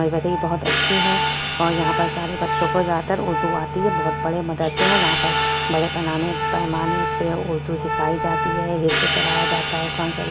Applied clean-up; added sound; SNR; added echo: none; Organ + Hi-hat; 0 dB; none.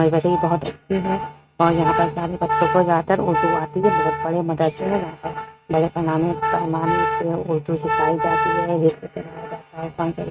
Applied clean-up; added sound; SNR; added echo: neural mask model RNNoise.